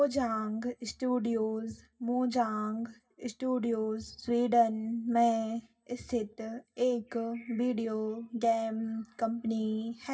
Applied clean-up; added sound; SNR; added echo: none; none; none; reverberation time 0.4 s.